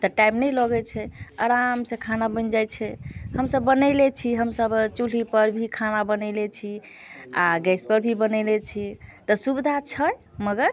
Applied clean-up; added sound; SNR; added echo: none; none; none; none.